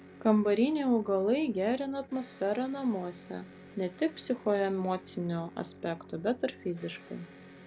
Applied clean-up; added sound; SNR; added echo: none; Electric guitar; 20 dB; none.